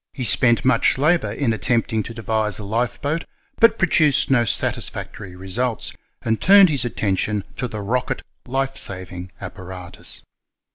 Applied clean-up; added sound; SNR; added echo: none; none; none; none.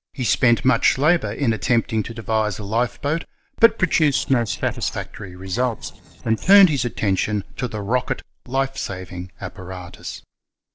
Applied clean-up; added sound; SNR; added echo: neural separator model SepFormer DNS4.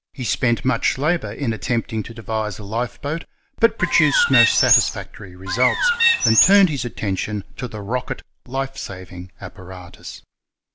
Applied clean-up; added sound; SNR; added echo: none; Bird; -3 dB; none.